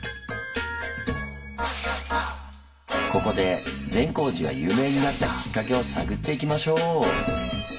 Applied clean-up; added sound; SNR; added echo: none; Crushing; 15 dB; reverberation time 0.4 s.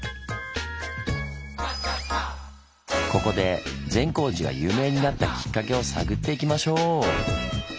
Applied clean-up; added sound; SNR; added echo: none; none; none; none.